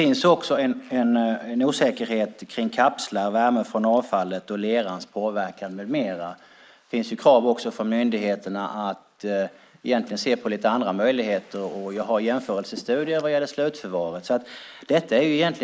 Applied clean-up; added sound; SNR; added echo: neural mask model Resemble Enhance denoiser.